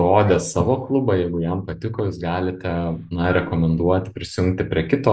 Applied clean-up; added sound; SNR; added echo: neural mask model Resemble Enhance denoiser.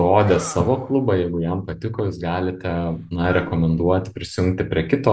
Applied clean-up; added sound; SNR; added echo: none; Wind instrument, woodwind instrument + Animal; 19 dB; none.